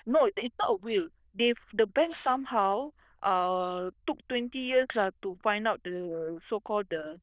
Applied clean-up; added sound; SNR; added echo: neural diffusion model UNIVERSE++.